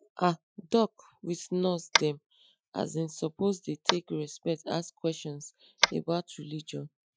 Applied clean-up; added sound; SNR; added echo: classical method Wiener filter.